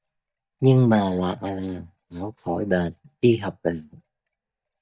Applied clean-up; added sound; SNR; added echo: neural mask model DeepFilterNet 3.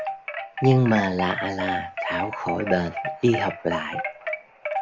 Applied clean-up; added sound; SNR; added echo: none; Wind chime; 6 dB; none.